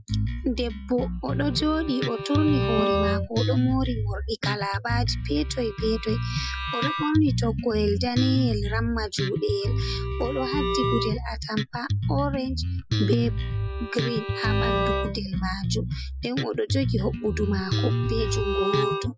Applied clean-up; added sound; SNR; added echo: classical method Wiener filter.